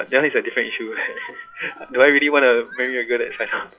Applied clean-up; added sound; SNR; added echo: classical method WPE with log-MMSE.